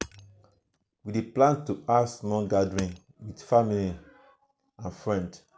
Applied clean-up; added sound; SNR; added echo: none; Hammer; 19 dB; none.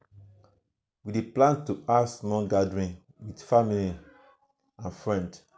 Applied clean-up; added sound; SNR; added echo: none; none; none; none.